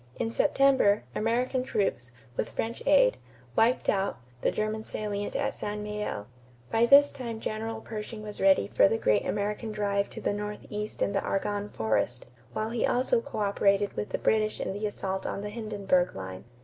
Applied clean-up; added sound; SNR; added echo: none; none; none; none.